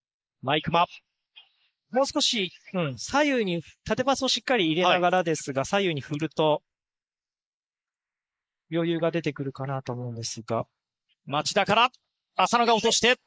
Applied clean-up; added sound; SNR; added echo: neural mask model Resemble Enhance denoiser.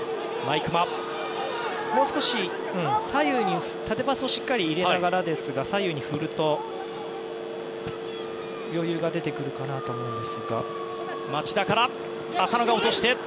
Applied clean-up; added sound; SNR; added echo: none; Telephone; 8 dB; none.